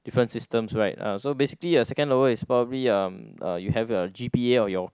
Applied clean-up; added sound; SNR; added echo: none; none; none; none.